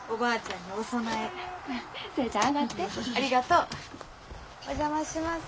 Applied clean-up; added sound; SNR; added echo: none; none; none; none.